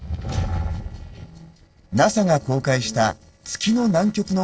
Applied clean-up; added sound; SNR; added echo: neural separator model SepFormer DNS4.